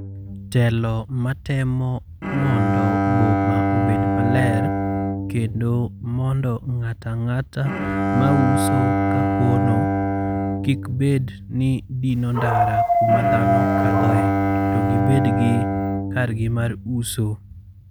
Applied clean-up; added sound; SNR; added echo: none; Dog + Bowed string instrument; -1 dB; none.